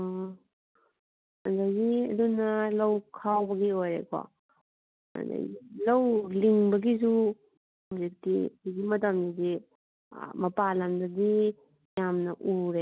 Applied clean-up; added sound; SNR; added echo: none; none; none; none.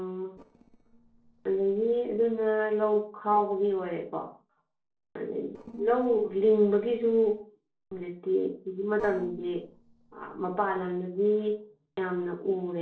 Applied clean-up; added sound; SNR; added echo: neural separator model SepFormer DNS4.